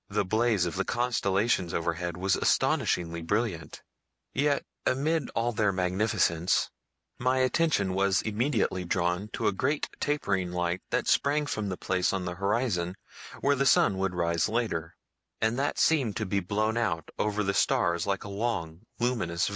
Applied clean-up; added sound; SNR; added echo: none; none; none; none.